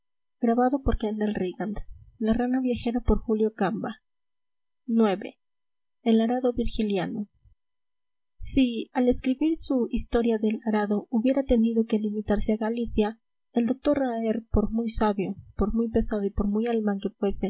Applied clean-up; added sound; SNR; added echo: none; none; none; none.